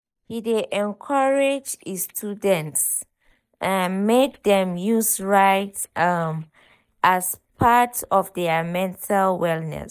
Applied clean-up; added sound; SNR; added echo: neural mask model DeepFilterNet 3.